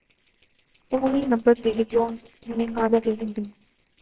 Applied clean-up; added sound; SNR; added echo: neural separator model SepFormer WHAMR!.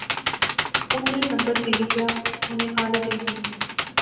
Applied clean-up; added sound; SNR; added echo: none; Computer keyboard; -2 dB; reverberation time 1.1 s.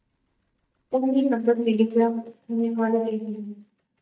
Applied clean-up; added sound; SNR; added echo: neural mask model DeepFilterNet 3.